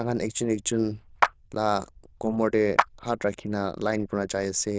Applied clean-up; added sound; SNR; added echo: neural diffusion model UNIVERSE++.